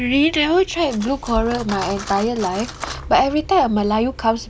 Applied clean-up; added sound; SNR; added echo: none; Cutlery, silverware; 17 dB; none.